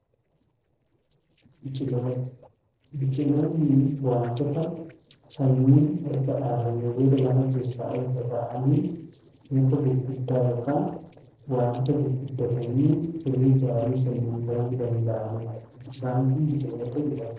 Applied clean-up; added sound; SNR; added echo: neural separator model SepFormer DNS4.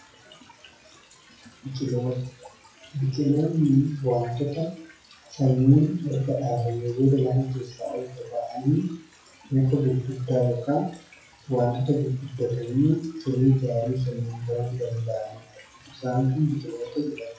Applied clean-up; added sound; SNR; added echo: classical method WPE with log-MMSE.